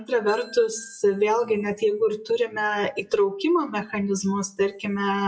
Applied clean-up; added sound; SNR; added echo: classical method WPE with log-MMSE.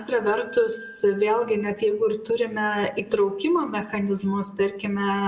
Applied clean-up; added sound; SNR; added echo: none; Ringtone / Bell; 17 dB; reverberation time 0.8 s.